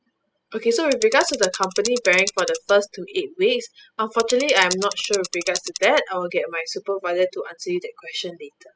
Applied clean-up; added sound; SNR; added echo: classical method spectral subtraction.